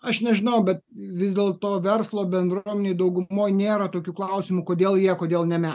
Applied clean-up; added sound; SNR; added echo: none; none; none; none.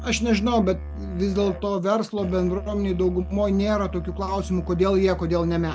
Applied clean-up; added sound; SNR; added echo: none; Musical instrument; 10 dB; none.